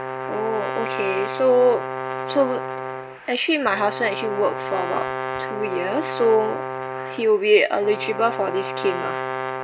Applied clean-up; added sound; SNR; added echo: none; Brass instrument; 6 dB; none.